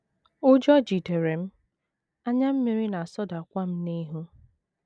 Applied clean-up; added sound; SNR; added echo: none; none; none; none.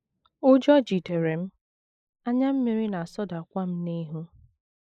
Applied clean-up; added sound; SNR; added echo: neural mask model Resemble Enhance denoiser.